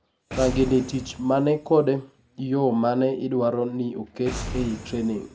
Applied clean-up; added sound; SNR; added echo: none; Boom; 13 dB; none.